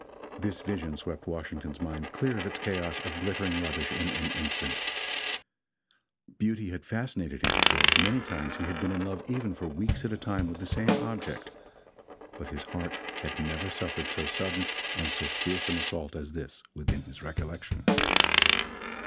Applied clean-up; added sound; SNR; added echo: none; Coin (dropping) + Drum kit; -2 dB; none.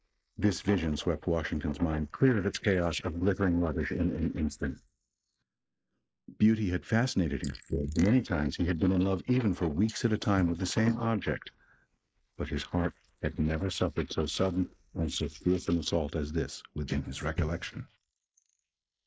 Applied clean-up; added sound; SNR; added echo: neural mask model Resemble Enhance denoiser.